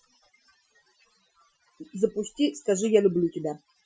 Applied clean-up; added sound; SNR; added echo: classical method Wiener filter.